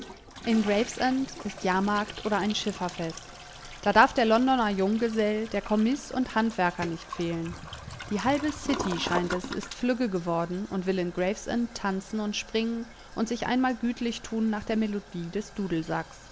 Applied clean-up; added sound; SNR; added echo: none; Toilet flush; 14 dB; none.